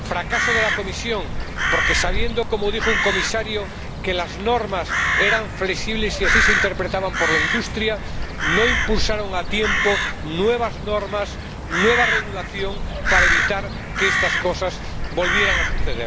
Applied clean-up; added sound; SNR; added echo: none; Crow; -2 dB; none.